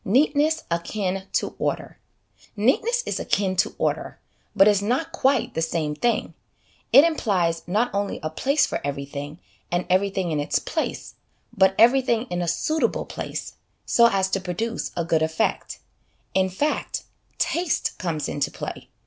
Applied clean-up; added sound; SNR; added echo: none; none; none; none.